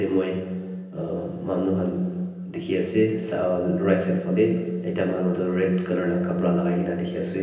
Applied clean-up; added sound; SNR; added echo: none; none; none; reverberation time 0.9 s.